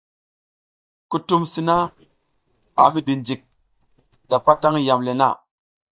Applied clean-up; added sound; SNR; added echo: neural mask model DeepFilterNet 3.